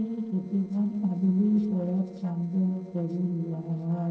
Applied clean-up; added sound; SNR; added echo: neural separator model SepFormer DNS4.